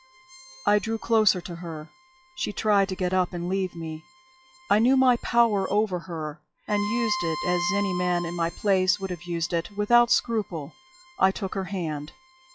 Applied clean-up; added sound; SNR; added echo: classical method log-MMSE.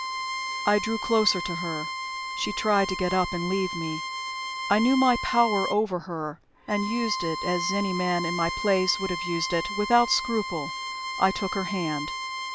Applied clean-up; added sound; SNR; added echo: none; Bowed string instrument; 6 dB; none.